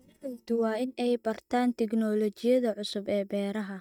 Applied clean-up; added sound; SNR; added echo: neural mask model DeepFilterNet 3.